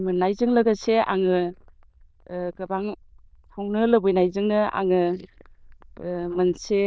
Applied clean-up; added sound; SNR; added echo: neural diffusion model UNIVERSE++.